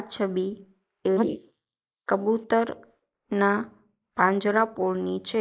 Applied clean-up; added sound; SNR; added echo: neural mask model Resemble Enhance denoiser.